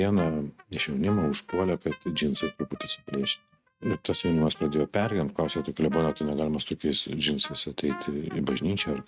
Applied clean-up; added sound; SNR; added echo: neural mask model RNNoise.